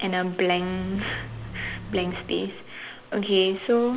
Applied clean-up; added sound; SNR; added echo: none; Accelerating, revving, vroom / Car; 13 dB; none.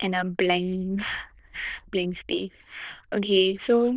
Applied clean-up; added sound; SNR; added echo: neural diffusion model UNIVERSE++.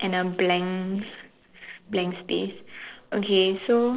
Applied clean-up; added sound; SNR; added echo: neural separator model SepFormer DNS4.